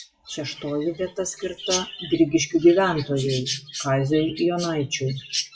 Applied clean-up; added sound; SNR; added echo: classical method WPE with log-MMSE.